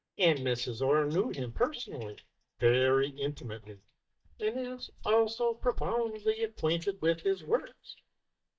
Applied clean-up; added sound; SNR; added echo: neural mask model DeepFilterNet 3.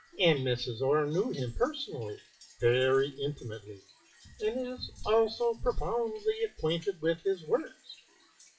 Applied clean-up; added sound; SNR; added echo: classical method WPE with log-MMSE.